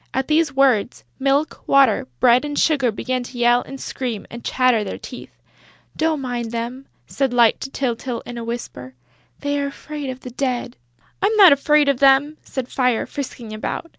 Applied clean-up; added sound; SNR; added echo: none; none; none; none.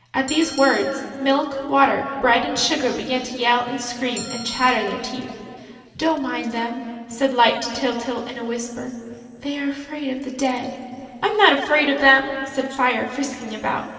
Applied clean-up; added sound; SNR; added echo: none; Bell; 15 dB; reverberation time 2.5 s.